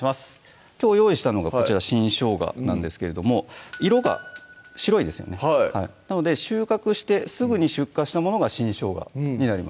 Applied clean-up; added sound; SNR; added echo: none; Doorbell; 14 dB; none.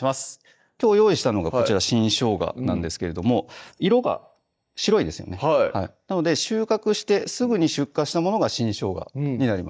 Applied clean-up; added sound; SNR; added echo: neural mask model DeepFilterNet 3.